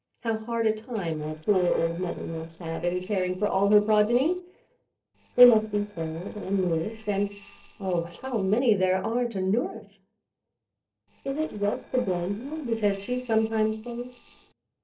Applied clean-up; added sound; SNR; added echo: neural separator model SepFormer DNS4.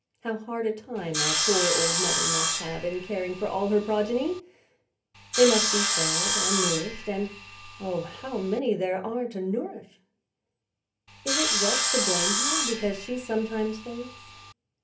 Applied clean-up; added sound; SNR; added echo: none; Sawing; -2 dB; reverberation time 0.3 s.